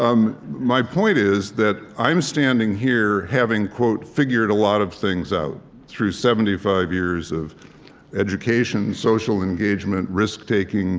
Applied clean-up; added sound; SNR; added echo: none; none; none; none.